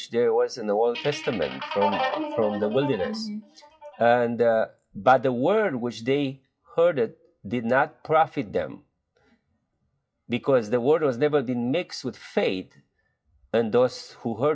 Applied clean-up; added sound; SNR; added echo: classical method WPE with log-MMSE.